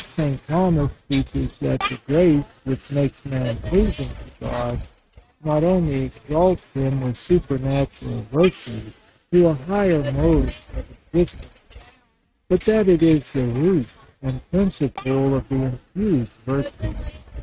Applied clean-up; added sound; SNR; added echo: neural mask model RNNoise.